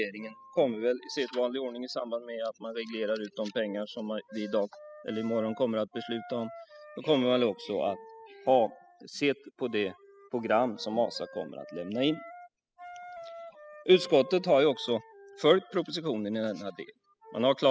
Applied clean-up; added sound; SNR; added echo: classical method spectral subtraction.